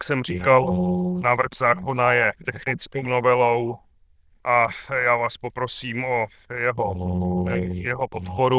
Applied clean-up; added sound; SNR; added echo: neural diffusion model UNIVERSE++.